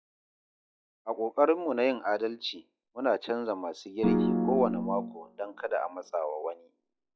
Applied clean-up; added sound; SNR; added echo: classical method log-MMSE.